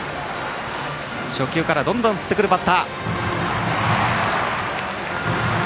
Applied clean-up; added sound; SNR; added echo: none; none; none; none.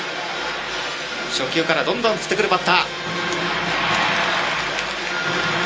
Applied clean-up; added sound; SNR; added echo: none; none; none; reverberation time 0.2 s.